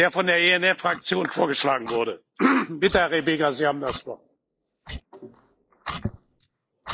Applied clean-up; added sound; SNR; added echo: neural mask model Resemble Enhance denoiser.